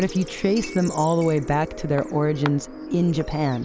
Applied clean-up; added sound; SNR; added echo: none; Bird / Insect / Frog + Chink, clink; 17 dB; none.